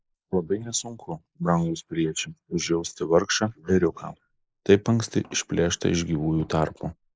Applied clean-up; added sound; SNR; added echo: neural mask model Resemble Enhance denoiser.